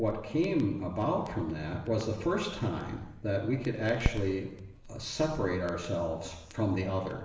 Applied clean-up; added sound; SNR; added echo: none; Crackle; 11 dB; reverberation time 0.9 s.